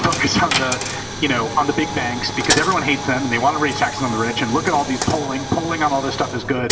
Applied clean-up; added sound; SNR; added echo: none; Coin (dropping); 5 dB; reverberation time 2.0 s.